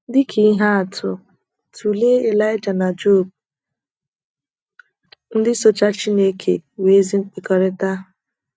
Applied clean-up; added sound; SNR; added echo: neural mask model DeepFilterNet 3.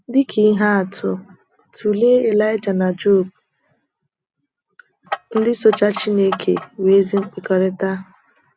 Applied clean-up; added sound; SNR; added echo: none; Clock; 12 dB; none.